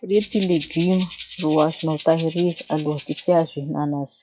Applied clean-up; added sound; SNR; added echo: classical method log-MMSE.